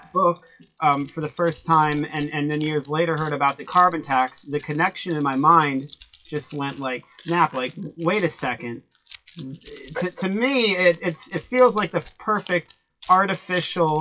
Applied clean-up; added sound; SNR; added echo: classical method WPE with log-MMSE.